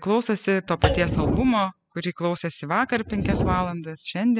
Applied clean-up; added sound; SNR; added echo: classical method spectral subtraction.